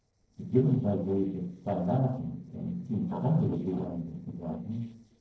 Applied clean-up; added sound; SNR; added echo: neural separator model SepFormer DNS4.